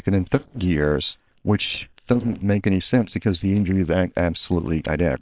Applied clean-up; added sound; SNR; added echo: neural separator model SepFormer WHAM!.